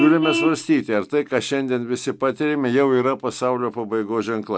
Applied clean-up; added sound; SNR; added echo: none; Vehicle horn, car horn, honking; 11 dB; none.